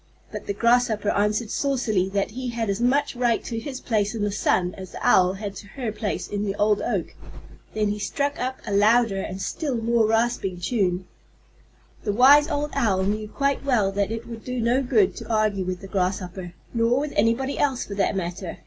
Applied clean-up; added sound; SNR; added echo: none; none; none; none.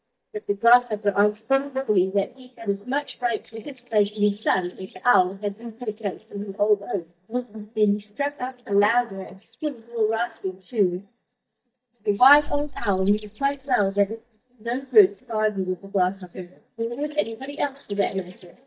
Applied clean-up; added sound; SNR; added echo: neural mask model DeepFilterNet 3.